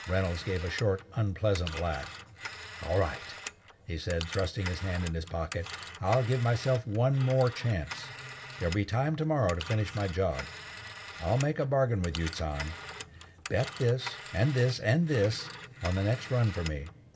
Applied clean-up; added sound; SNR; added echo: none; Telephone; 14 dB; reverberation time 1.6 s.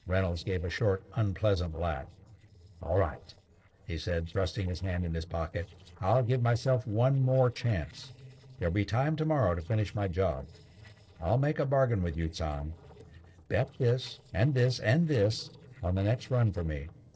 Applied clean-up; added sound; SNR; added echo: neural separator model SepFormer DNS4.